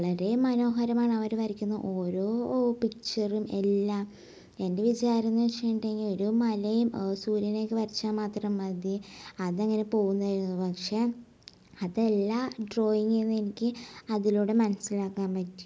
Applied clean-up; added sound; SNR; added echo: none; none; none; none.